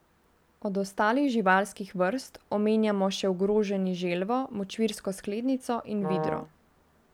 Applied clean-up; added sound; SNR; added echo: none; Brass instrument; 5 dB; none.